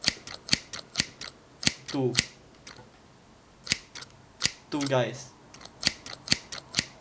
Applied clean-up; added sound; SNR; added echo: none; Scissors; -3 dB; none.